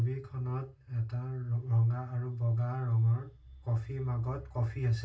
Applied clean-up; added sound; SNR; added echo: none; none; none; reverberation time 0.2 s.